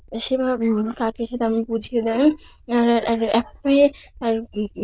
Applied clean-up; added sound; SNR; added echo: neural diffusion model UNIVERSE++.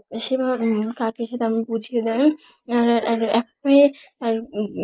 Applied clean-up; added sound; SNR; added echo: neural mask model Resemble Enhance denoiser.